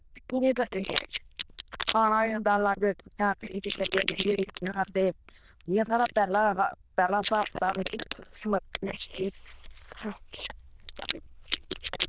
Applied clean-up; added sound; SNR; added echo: neural diffusion model UNIVERSE++.